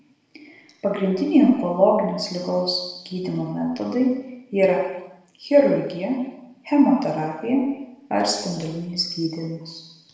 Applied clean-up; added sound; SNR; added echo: none; none; none; reverberation time 1.0 s.